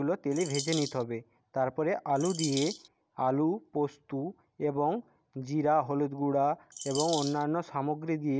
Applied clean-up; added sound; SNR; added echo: none; Bird vocalization, bird call, bird song; 8 dB; none.